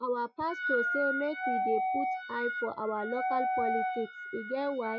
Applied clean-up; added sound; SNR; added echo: classical method Wiener filter.